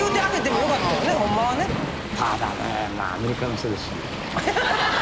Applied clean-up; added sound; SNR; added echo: none; Waves, surf; 4 dB; none.